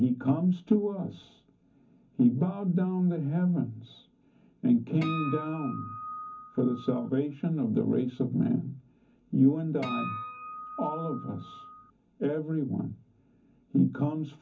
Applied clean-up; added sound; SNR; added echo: none; Acoustic guitar; 10 dB; reverberation time 0.3 s.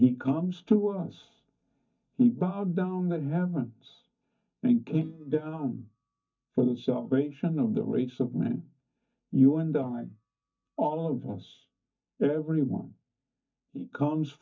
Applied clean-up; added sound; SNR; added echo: neural mask model DeepFilterNet 3.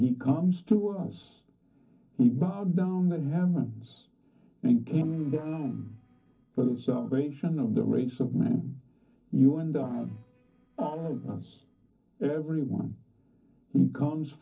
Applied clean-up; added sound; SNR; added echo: neural separator model SepFormer DNS4.